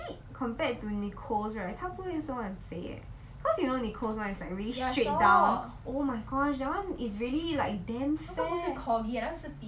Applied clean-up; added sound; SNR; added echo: none; Wind instrument, woodwind instrument; 19 dB; none.